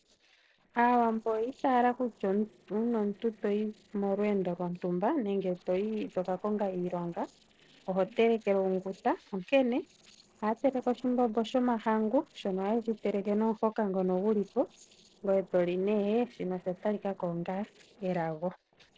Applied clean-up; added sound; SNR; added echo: neural separator model SepFormer DNS4.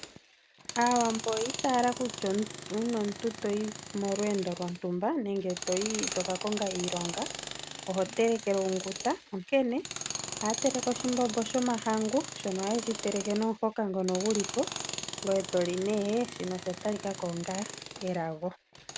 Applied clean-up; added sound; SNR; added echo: none; Tools; 8 dB; none.